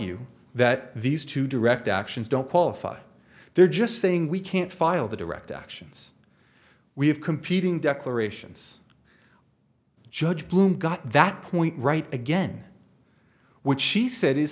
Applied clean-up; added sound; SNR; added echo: none; none; none; none.